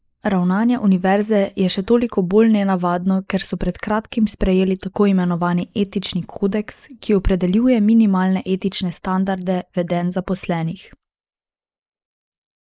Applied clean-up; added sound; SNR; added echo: neural mask model Resemble Enhance denoiser.